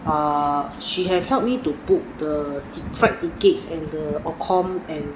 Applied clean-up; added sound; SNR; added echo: none; none; none; none.